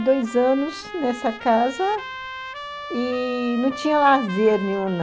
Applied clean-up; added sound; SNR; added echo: none; Trumpet; 13 dB; none.